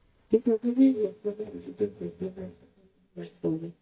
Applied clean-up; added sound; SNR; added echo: neural mask model DeepFilterNet 3.